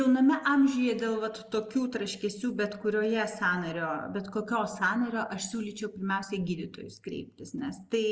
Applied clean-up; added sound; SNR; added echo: none; none; none; none.